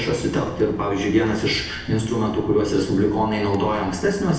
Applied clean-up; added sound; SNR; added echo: none; Rain; 16 dB; reverberation time 0.9 s.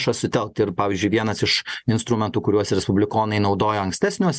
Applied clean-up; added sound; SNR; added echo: none; none; none; none.